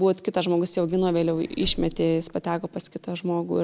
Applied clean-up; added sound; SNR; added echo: none; Vehicle; 16 dB; none.